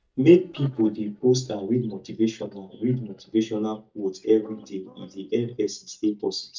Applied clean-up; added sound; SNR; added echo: neural mask model DeepFilterNet 3.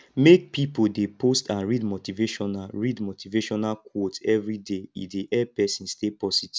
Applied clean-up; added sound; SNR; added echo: none; none; none; none.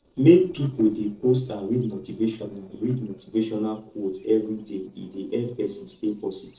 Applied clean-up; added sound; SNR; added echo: neural separator model SepFormer DNS4.